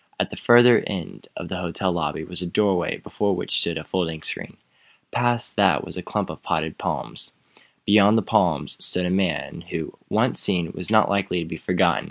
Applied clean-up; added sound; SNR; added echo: none; none; none; none.